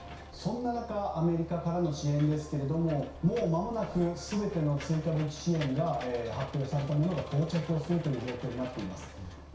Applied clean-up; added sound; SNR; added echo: none; Engine / Mechanisms; 15 dB; reverberation time 0.6 s.